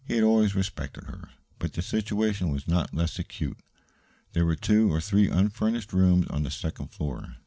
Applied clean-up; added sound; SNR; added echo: none; none; none; none.